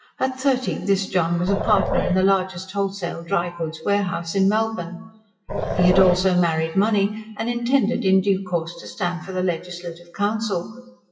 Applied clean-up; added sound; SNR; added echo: classical method WPE with log-MMSE.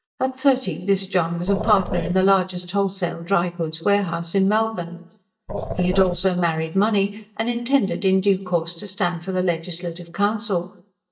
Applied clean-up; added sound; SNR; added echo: neural mask model DeepFilterNet 3.